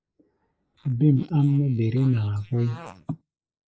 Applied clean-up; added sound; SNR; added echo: neural mask model Resemble Enhance denoiser.